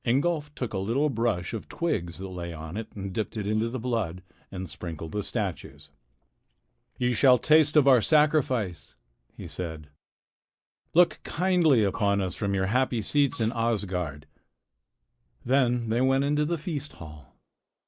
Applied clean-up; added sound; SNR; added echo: neural mask model Resemble Enhance denoiser.